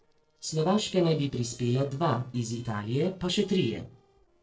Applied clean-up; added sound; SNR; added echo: neural separator model SepFormer DNS4.